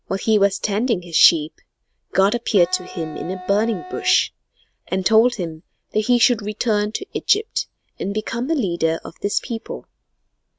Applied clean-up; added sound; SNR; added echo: none; Wind instrument, woodwind instrument; 14 dB; none.